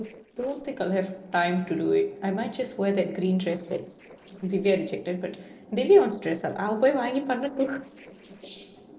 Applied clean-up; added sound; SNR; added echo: neural separator model SepFormer DNS4.